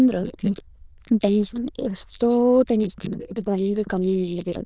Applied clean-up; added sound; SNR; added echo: neural diffusion model UNIVERSE++.